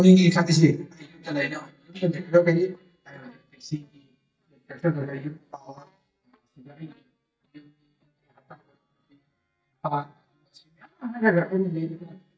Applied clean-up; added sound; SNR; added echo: neural mask model DeepFilterNet 3.